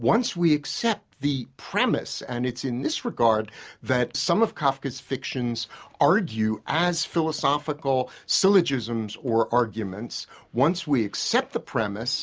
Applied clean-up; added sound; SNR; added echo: none; none; none; none.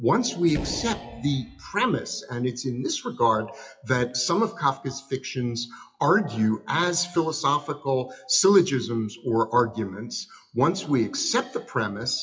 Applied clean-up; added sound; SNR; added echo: classical method WPE with log-MMSE.